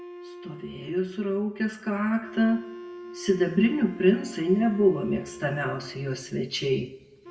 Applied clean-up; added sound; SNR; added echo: none; Wind instrument, woodwind instrument; 17 dB; reverberation time 1.1 s.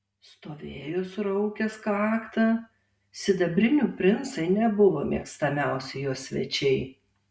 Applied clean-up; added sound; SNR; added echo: none; none; none; none.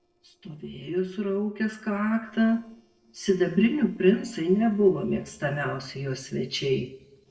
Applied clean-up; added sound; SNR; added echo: neural separator model SepFormer DNS4.